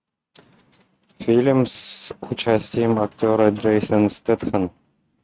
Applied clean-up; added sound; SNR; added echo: neural mask model RNNoise.